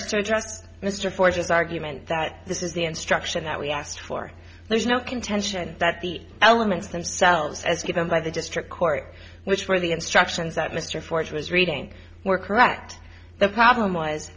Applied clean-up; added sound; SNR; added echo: none; none; none; none.